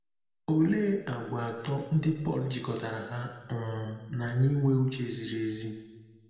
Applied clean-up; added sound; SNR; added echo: none; none; none; reverberation time 1.2 s.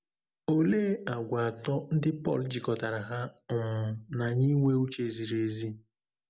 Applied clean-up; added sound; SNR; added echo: none; none; none; none.